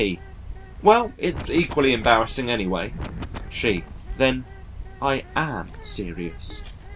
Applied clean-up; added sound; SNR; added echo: none; Wind + Bird; 11 dB; none.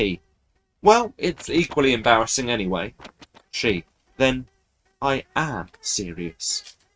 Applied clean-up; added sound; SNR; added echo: neural mask model RNNoise.